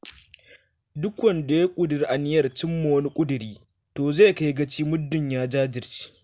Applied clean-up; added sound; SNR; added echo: none; none; none; none.